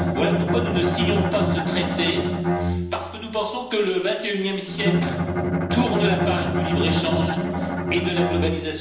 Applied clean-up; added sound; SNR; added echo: none; Bowed string instrument; -3 dB; reverberation time 0.9 s.